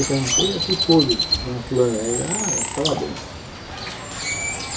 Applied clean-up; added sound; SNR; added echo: none; Bird; 1 dB; reverberation time 0.2 s.